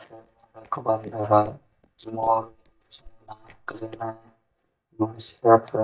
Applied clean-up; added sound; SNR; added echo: neural mask model DeepFilterNet 3.